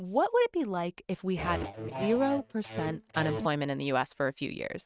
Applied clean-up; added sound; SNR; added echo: neural mask model RNNoise.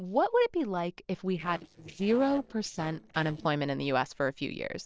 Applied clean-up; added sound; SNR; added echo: neural separator model SepFormer DNS4.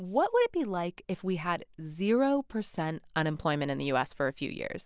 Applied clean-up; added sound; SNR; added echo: none; none; none; none.